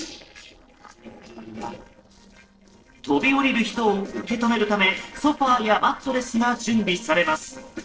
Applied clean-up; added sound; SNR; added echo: neural separator model SepFormer DNS4.